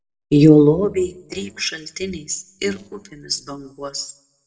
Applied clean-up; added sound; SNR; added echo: neural separator model SepFormer DNS4.